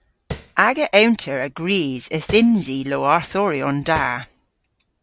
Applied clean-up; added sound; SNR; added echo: none; Tap; 14 dB; none.